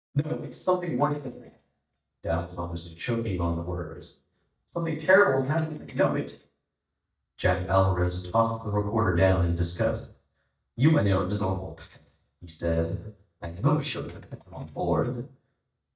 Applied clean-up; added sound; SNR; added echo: neural mask model DeepFilterNet 3.